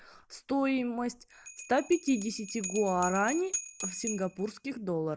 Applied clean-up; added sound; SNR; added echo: none; Bell; 11 dB; none.